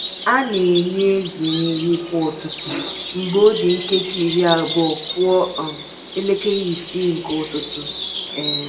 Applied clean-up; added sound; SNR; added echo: none; Insect; 7 dB; reverberation time 0.6 s.